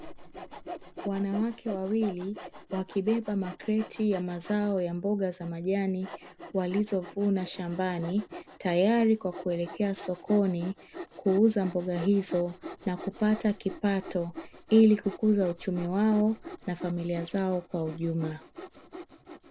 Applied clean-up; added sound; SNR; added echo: none; Sawing; 16 dB; none.